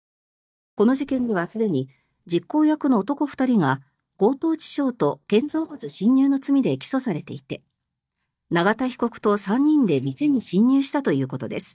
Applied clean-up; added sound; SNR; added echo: neural mask model DeepFilterNet 3.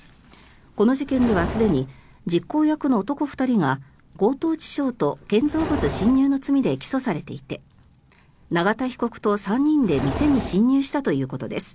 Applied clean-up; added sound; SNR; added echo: none; Livestock, farm animals, working animals; 13 dB; none.